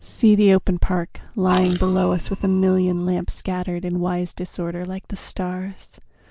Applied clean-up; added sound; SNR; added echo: neural mask model Resemble Enhance denoiser.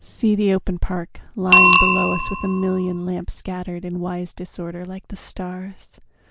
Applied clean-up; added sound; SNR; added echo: none; Bicycle bell; 0 dB; none.